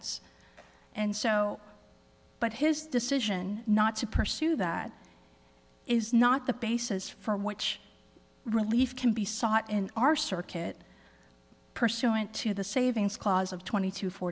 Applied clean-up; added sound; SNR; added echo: none; none; none; none.